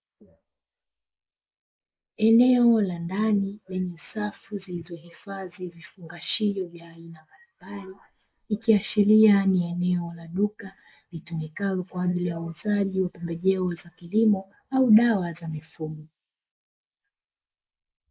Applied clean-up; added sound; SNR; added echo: neural mask model Resemble Enhance denoiser.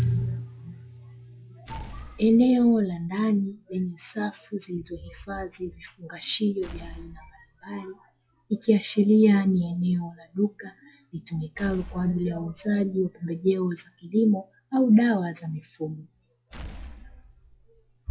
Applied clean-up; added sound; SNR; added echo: classical method log-MMSE.